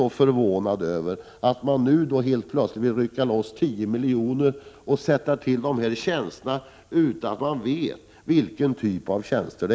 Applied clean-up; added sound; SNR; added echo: none; none; none; none.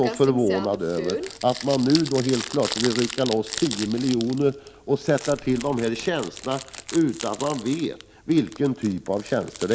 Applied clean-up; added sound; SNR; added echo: none; Crumpling, crinkling; 11 dB; none.